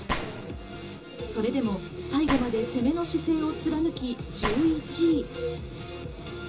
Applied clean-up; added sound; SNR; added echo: none; Gunshot, gunfire; 11 dB; reverberation time 0.2 s.